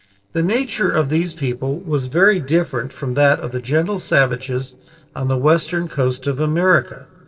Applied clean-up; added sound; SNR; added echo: neural separator model SepFormer DNS4.